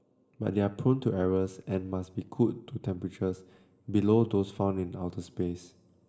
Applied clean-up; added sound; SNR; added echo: none; none; none; reverberation time 0.9 s.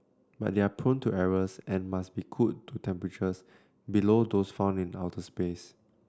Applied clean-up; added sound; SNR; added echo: none; none; none; none.